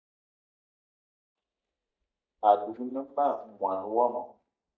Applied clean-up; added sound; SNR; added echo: neural mask model DeepFilterNet 3.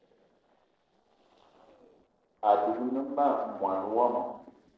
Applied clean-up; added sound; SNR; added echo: neural separator model SepFormer DNS4.